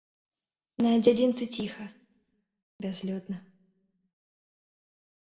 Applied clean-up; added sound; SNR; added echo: none; none; none; reverberation time 0.5 s.